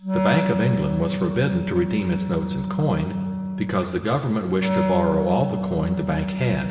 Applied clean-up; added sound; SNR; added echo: none; Wind instrument, woodwind instrument; 2 dB; reverberation time 1.7 s.